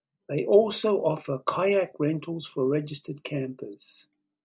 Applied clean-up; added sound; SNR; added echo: none; none; none; none.